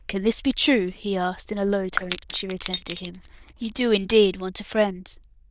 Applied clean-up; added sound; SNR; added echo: neural diffusion model UNIVERSE++.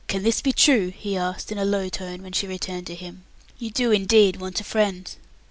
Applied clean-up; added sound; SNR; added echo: none; none; none; none.